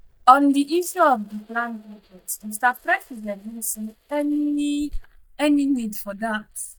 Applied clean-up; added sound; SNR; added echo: neural mask model DeepFilterNet 3.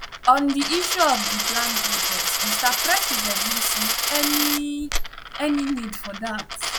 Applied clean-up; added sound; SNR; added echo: none; Coin (dropping); 0 dB; none.